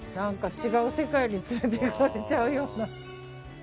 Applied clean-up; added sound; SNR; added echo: none; none; none; none.